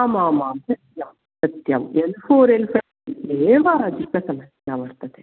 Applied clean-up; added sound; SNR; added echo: none; none; none; none.